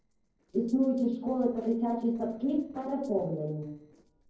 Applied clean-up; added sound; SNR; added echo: neural separator model SepFormer DNS4.